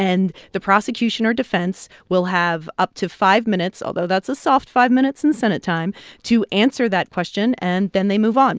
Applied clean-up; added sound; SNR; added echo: none; none; none; none.